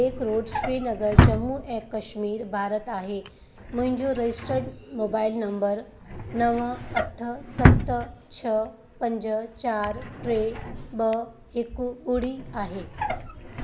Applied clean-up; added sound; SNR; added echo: none; Drawer open or close; 0 dB; none.